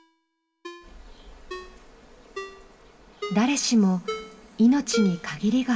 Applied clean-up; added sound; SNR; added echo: none; Ringtone; 13 dB; reverberation time 1.9 s.